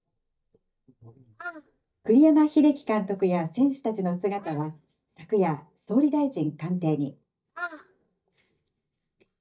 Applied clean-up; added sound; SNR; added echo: neural mask model DeepFilterNet 3.